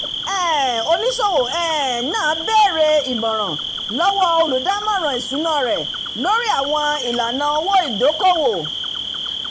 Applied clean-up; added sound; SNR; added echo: none; Cricket; 6 dB; none.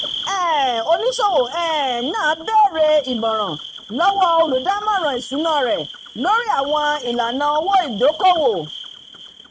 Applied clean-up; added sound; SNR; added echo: neural mask model RNNoise.